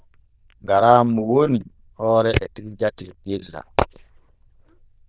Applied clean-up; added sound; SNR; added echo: neural diffusion model UNIVERSE++.